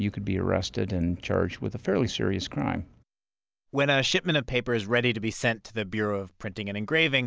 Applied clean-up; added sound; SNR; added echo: none; none; none; none.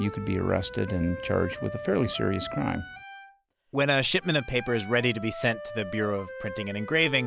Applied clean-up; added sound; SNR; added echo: none; Wind instrument, woodwind instrument; 12 dB; none.